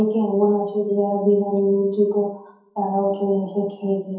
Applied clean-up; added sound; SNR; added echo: none; none; none; reverberation time 0.6 s.